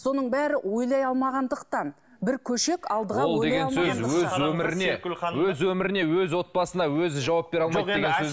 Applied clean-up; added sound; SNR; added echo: none; none; none; none.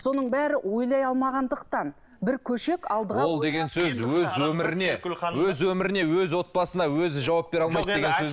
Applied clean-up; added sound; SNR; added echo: neural mask model Resemble Enhance denoiser.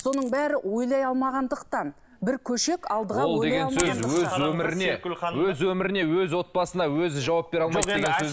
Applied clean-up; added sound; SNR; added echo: none; Coin (dropping); 18 dB; none.